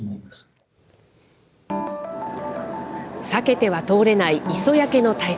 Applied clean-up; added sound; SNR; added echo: none; none; none; none.